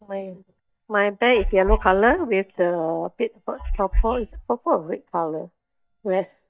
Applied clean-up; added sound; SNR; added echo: neural mask model DeepFilterNet 3.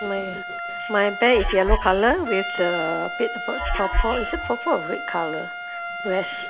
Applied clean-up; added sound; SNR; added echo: none; Trumpet + Bird; 4 dB; none.